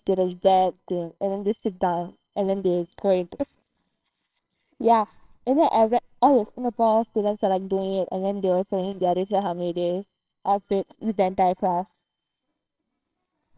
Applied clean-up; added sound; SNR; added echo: neural separator model SepFormer WHAMR!.